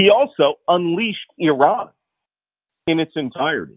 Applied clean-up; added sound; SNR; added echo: none; none; none; none.